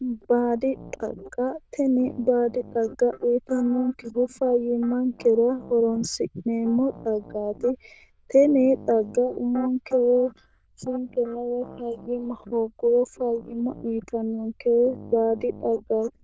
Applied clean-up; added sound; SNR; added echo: neural diffusion model UNIVERSE++.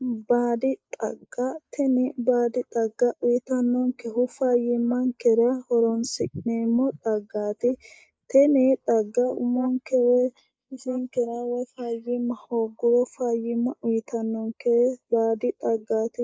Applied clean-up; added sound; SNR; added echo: neural mask model Resemble Enhance denoiser.